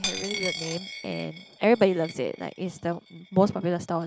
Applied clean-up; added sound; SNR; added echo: none; Coin (dropping); 11 dB; none.